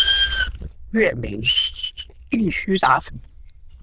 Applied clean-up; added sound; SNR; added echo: neural diffusion model UNIVERSE++.